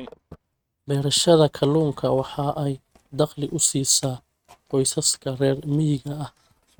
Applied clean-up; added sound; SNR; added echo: neural mask model RNNoise.